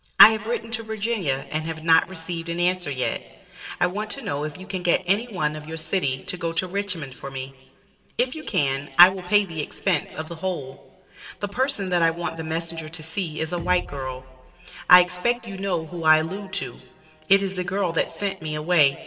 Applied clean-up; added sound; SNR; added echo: none; Bass drum; 12 dB; reverberation time 2.4 s.